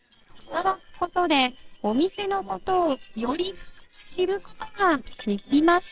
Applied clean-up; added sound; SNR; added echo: neural separator model SepFormer WHAMR!.